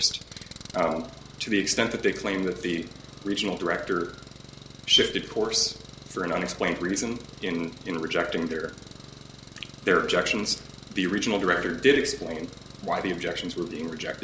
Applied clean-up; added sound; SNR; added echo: none; Engine; 17 dB; none.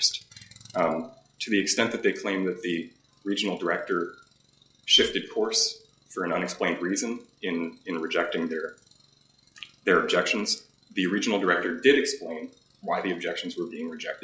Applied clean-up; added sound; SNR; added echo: classical method log-MMSE.